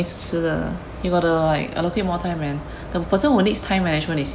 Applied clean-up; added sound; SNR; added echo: none; none; none; none.